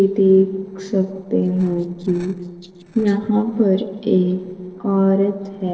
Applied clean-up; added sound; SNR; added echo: neural separator model SepFormer DNS4.